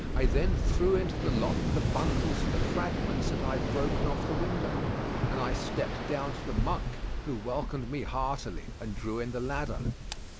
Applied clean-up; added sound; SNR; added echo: none; Waves, surf; -4 dB; none.